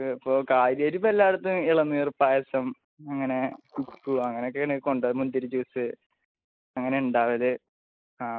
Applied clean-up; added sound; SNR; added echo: neural mask model Resemble Enhance denoiser.